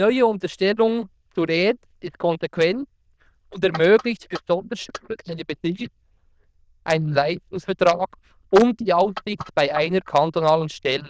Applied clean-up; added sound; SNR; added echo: neural diffusion model UNIVERSE++.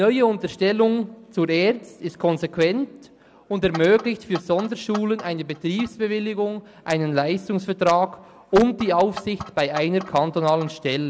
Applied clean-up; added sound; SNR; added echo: none; Clock; 17 dB; none.